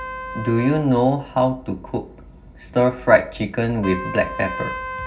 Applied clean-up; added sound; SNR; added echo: none; Trumpet; 13 dB; reverberation time 0.4 s.